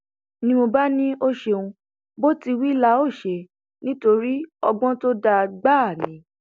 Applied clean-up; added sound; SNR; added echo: none; none; none; none.